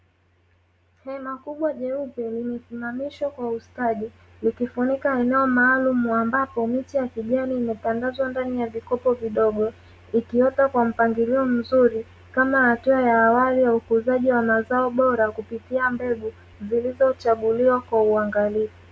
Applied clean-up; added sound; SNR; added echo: none; none; none; none.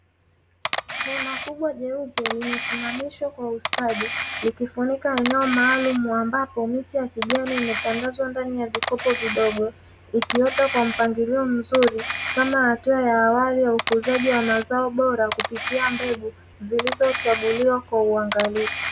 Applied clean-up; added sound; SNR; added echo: none; Camera; 5 dB; none.